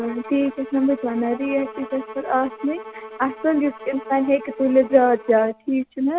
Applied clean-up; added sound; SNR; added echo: none; Bowed string instrument; 16 dB; none.